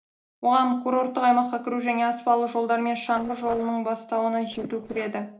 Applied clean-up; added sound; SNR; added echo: neural separator model SepFormer DNS4.